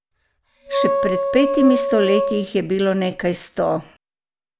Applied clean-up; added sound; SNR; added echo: none; Wind instrument, woodwind instrument; 1 dB; none.